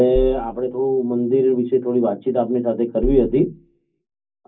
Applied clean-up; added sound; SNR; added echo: none; Bass drum; 10 dB; reverberation time 0.4 s.